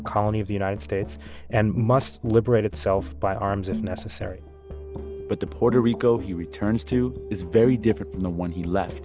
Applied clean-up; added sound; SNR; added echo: none; none; none; none.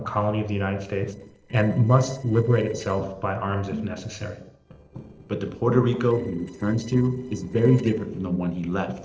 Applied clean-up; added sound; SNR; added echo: neural separator model SepFormer DNS4.